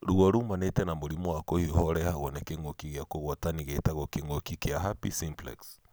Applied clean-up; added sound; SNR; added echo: none; none; none; none.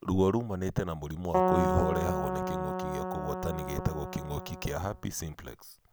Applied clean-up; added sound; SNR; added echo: none; Keyboard (musical); -1 dB; none.